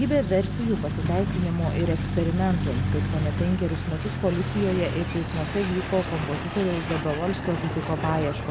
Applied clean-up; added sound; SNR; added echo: none; Truck; 2 dB; reverberation time 2.0 s.